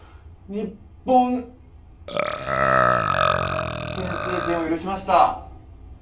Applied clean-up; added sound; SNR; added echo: none; Burping, eructation; -3 dB; reverberation time 0.3 s.